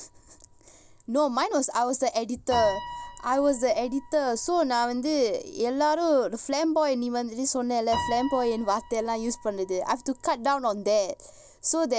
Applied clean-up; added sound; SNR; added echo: none; Piano; 15 dB; none.